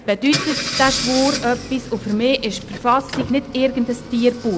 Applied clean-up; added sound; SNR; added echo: none; Engine / Car; 8 dB; none.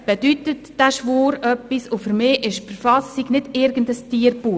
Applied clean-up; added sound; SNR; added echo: none; none; none; none.